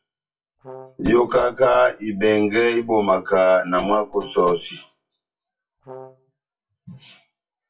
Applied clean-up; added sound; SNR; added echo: classical method WPE with log-MMSE.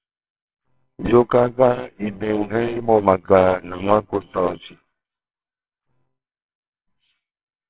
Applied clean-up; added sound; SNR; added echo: neural separator model SepFormer WHAMR!.